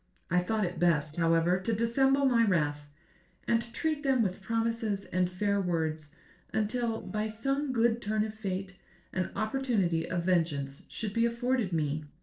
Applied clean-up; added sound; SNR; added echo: neural separator model SepFormer DNS4.